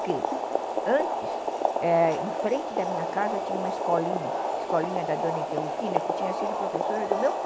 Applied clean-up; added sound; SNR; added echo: none; Boiling; -1 dB; none.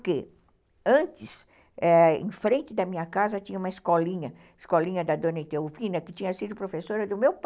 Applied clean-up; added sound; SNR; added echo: none; none; none; none.